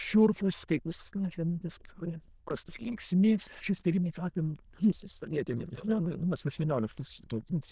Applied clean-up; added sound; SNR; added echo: neural diffusion model UNIVERSE++.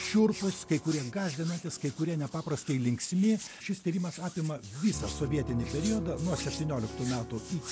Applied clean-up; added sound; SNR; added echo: none; Hands + Piano; 11 dB; none.